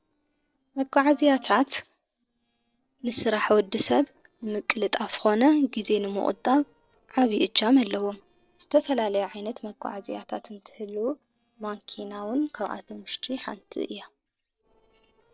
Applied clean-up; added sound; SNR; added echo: neural separator model SepFormer DNS4.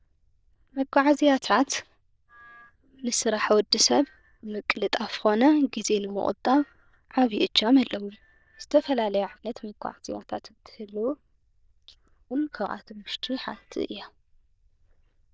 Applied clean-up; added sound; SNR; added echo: neural diffusion model UNIVERSE++.